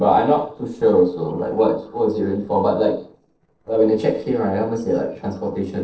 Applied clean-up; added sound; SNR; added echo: neural separator model SepFormer DNS4.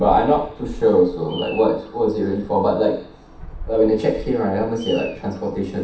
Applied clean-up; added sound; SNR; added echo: none; Bird vocalization, bird call, bird song; 16 dB; reverberation time 0.7 s.